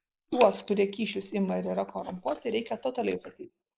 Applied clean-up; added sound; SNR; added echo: neural mask model Resemble Enhance denoiser.